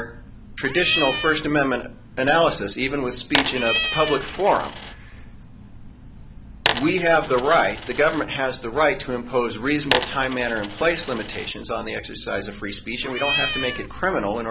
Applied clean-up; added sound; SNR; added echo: none; Cat + Coin (dropping); 4 dB; none.